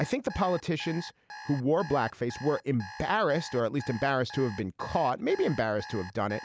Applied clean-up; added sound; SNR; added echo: none; Alarm; 16 dB; none.